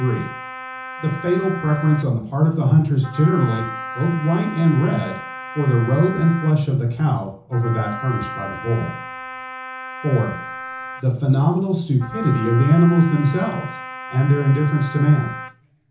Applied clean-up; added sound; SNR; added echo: none; Wind instrument, woodwind instrument; 13 dB; reverberation time 0.7 s.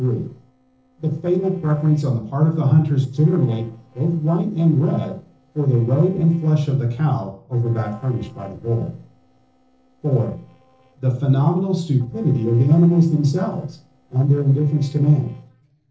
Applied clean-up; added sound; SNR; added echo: neural separator model SepFormer DNS4.